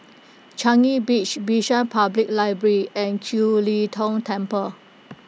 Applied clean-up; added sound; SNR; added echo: none; none; none; none.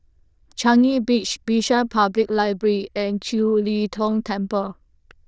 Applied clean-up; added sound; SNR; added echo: neural diffusion model UNIVERSE++.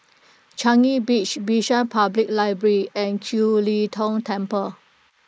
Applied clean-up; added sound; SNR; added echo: neural mask model Resemble Enhance denoiser.